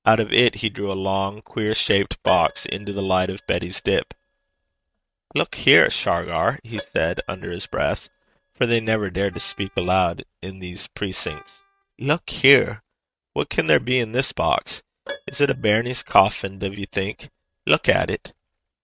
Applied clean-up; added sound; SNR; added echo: neural mask model RNNoise.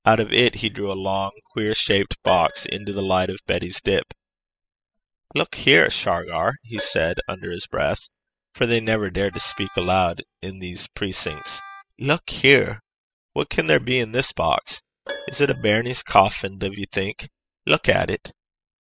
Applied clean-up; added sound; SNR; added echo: classical method spectral subtraction.